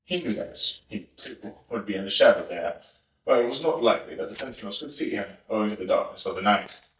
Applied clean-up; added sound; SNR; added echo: neural mask model DeepFilterNet 3.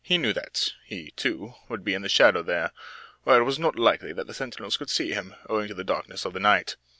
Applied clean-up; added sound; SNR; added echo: none; none; none; none.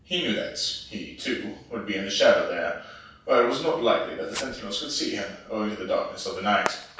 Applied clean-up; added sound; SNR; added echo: none; Fireworks; 17 dB; reverberation time 0.7 s.